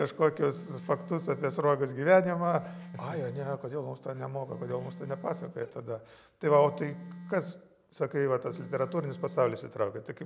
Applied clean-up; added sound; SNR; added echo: none; Telephone; 16 dB; none.